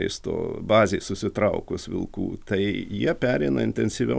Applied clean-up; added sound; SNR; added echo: none; none; none; none.